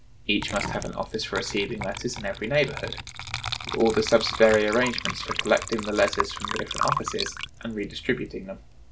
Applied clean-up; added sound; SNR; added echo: none; Water / Liquid; 7 dB; none.